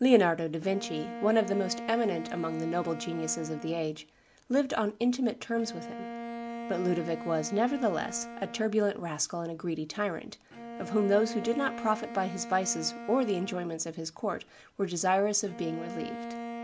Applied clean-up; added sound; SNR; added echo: none; Bowed string instrument; 11 dB; none.